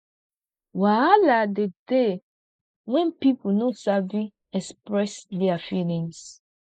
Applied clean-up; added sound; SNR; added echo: neural mask model Resemble Enhance denoiser.